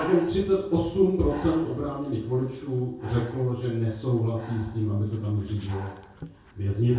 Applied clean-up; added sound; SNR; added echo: none; Breathing; 20 dB; reverberation time 0.6 s.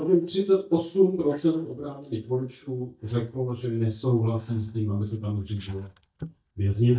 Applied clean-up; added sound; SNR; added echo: neural mask model DeepFilterNet 3.